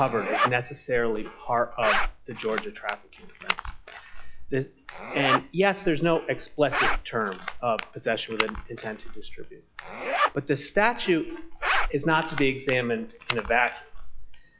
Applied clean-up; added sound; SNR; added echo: classical method log-MMSE.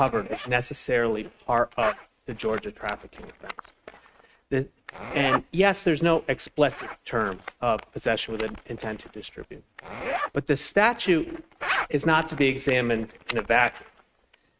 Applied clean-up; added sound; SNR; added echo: neural mask model RNNoise.